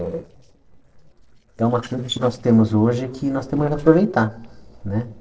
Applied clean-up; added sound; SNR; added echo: neural separator model SepFormer DNS4.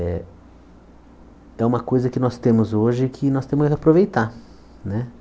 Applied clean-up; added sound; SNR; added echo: none; none; none; none.